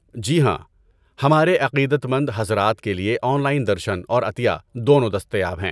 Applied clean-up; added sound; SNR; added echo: none; none; none; none.